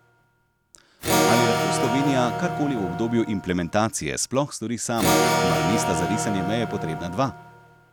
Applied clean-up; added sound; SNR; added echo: none; Electric guitar / Acoustic guitar; 0 dB; none.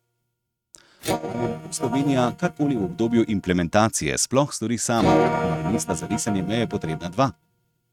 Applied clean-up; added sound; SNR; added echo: neural mask model RNNoise.